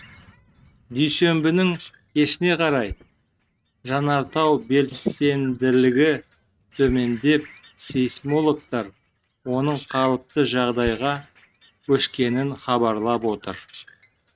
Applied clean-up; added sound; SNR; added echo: neural mask model RNNoise.